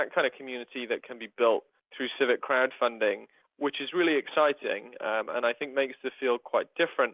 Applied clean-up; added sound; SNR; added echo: none; none; none; none.